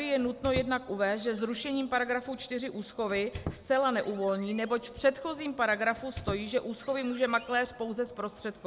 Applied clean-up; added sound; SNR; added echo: none; Squeak; 15 dB; none.